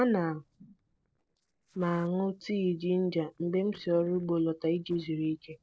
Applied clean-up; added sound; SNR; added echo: neural separator model SepFormer DNS4.